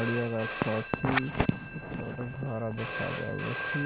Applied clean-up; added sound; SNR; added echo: none; Telephone; -1 dB; none.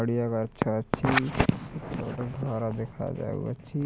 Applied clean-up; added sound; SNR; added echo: none; none; none; none.